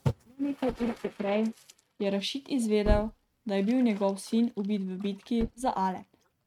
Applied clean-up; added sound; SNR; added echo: neural mask model RNNoise.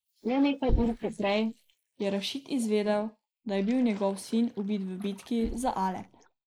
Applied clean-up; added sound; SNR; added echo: neural mask model Resemble Enhance denoiser.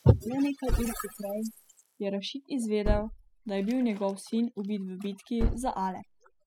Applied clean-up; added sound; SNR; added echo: classical method spectral subtraction.